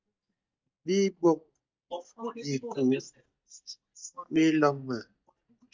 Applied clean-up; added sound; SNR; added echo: neural mask model DeepFilterNet 3.